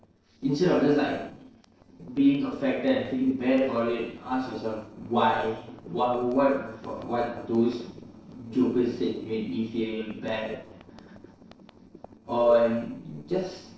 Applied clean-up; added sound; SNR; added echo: neural separator model SepFormer DNS4.